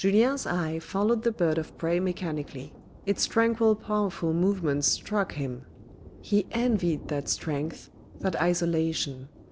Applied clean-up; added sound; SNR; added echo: none; Thunder; 18 dB; none.